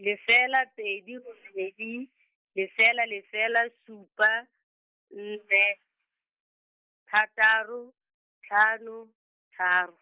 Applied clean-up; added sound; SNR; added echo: neural mask model Resemble Enhance denoiser.